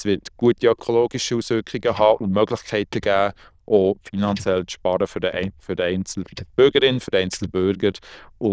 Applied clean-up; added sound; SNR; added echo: neural diffusion model UNIVERSE++.